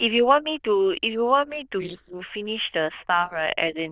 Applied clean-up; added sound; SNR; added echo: neural diffusion model UNIVERSE++.